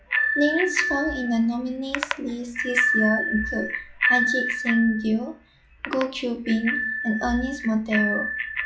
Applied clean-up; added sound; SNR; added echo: classical method log-MMSE.